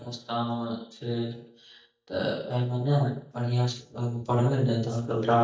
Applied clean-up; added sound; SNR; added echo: neural mask model DeepFilterNet 3.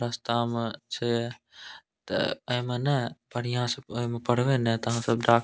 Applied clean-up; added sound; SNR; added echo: none; none; none; none.